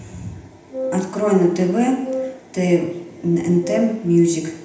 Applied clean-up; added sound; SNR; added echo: none; Wind instrument, woodwind instrument; 8 dB; reverberation time 0.8 s.